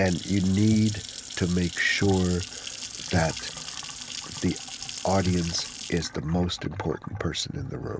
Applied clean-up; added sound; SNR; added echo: none; Sink (filling or washing) / Water tap, faucet / Splash, splatter; 11 dB; none.